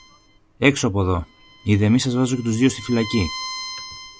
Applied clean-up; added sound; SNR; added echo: none; Bowed string instrument; 15 dB; none.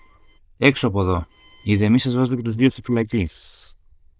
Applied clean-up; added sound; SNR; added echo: neural diffusion model UNIVERSE++.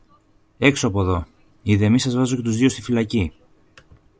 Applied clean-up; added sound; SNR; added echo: none; none; none; none.